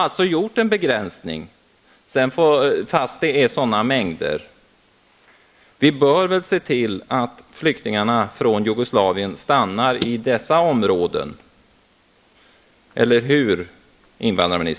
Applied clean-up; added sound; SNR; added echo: neural mask model Resemble Enhance denoiser.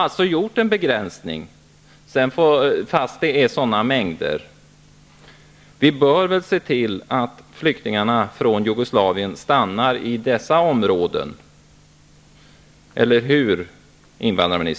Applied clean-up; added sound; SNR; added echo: none; none; none; none.